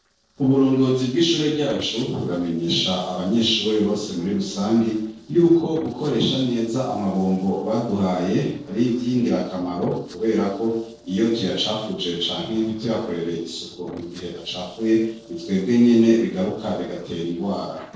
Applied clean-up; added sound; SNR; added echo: neural separator model SepFormer DNS4.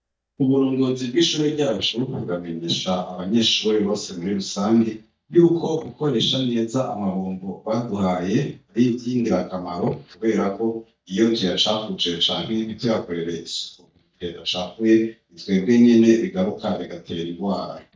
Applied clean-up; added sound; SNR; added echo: neural mask model DeepFilterNet 3.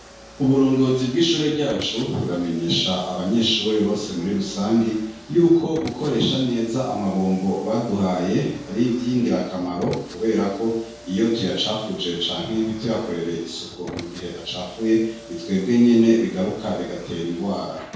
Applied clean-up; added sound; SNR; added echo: none; Car; 19 dB; reverberation time 0.6 s.